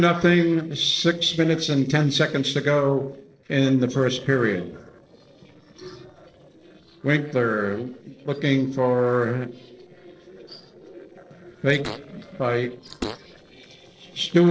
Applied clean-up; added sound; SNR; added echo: neural separator model SepFormer DNS4.